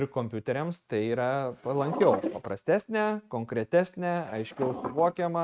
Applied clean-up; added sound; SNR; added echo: neural mask model RNNoise.